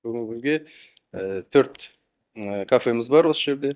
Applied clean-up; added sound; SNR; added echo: neural mask model DeepFilterNet 3.